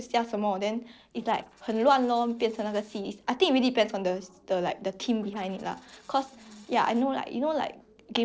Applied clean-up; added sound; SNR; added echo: neural separator model SepFormer DNS4.